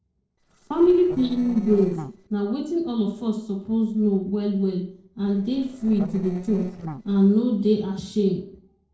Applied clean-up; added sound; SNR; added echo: neural separator model SepFormer DNS4.